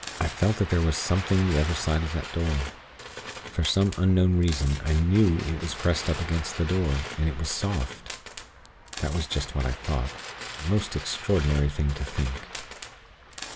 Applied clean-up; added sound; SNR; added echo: none; Tools + Ocean; 13 dB; none.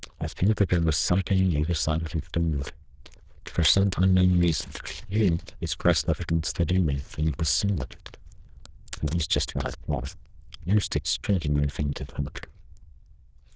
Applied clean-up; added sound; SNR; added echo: neural diffusion model UNIVERSE++.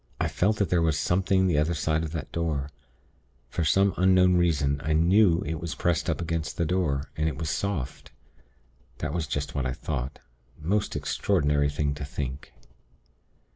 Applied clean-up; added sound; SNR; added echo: none; none; none; none.